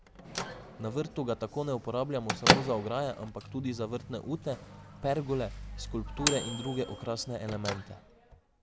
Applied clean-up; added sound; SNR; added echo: none; Microwave oven / Bell; 1 dB; none.